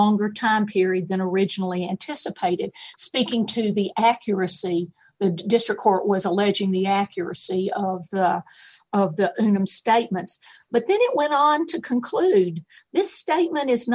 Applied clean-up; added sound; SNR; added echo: none; none; none; none.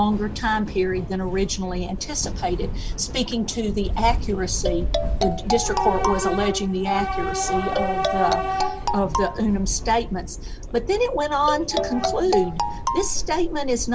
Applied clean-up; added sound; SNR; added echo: none; Marimba, xylophone + Subway, metro, underground / Train; 2 dB; none.